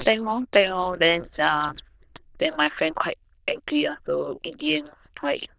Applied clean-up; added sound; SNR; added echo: neural diffusion model UNIVERSE++.